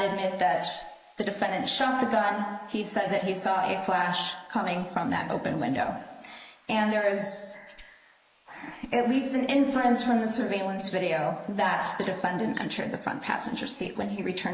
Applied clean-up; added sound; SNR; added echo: neural mask model Resemble Enhance denoiser.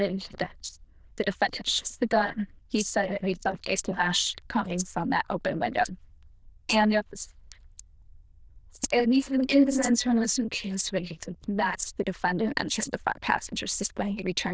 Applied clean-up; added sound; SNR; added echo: neural diffusion model UNIVERSE++.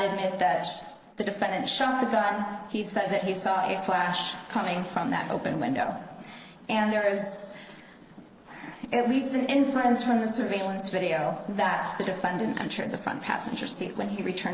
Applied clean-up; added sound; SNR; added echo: neural separator model SepFormer DNS4.